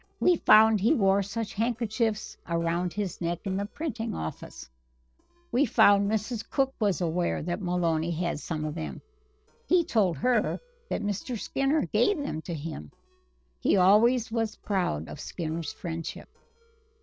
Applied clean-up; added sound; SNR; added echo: neural separator model SepFormer DNS4.